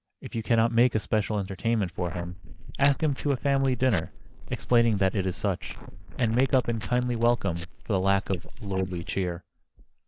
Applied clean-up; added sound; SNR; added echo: neural mask model Resemble Enhance denoiser.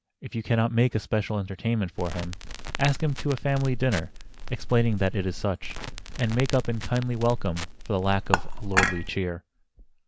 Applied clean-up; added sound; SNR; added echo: none; Crackle + Dishes, pots, and pans / Chink, clink; 4 dB; none.